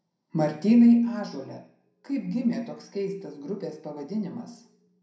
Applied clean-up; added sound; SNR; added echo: none; none; none; reverberation time 0.5 s.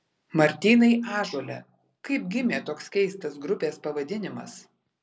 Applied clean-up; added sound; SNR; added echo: none; none; none; none.